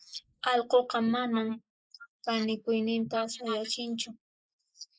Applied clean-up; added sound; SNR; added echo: neural mask model Resemble Enhance denoiser.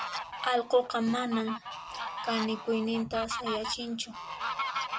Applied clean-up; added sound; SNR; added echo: none; Fowl; 6 dB; none.